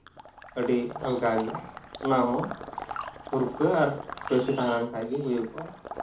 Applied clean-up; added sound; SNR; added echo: none; Water / Liquid; 11 dB; reverberation time 0.4 s.